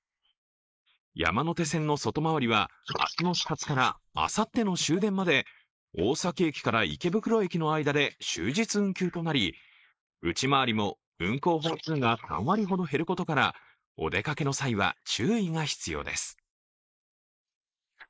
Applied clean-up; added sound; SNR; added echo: neural mask model Resemble Enhance denoiser.